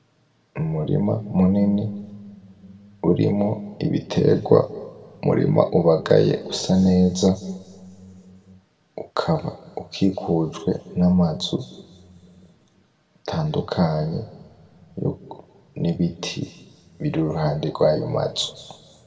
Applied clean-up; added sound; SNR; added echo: none; none; none; reverberation time 1.4 s.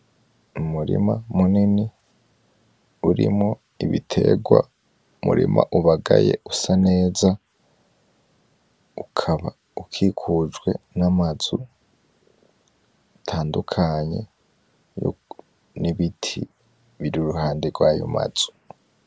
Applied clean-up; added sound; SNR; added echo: none; none; none; none.